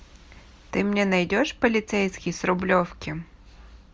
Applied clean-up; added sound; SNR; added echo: none; none; none; none.